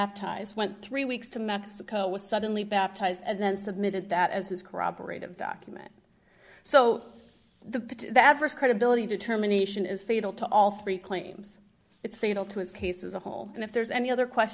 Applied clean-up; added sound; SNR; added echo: none; none; none; none.